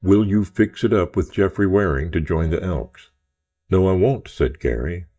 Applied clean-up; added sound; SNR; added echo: neural mask model DeepFilterNet 3.